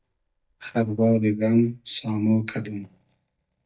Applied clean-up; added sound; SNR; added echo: neural mask model DeepFilterNet 3.